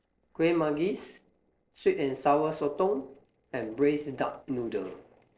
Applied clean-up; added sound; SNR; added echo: neural separator model SepFormer DNS4.